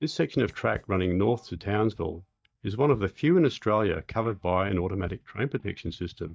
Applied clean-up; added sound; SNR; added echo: neural mask model DeepFilterNet 3.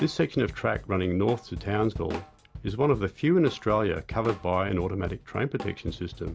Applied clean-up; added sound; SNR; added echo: none; Drum kit; 14 dB; none.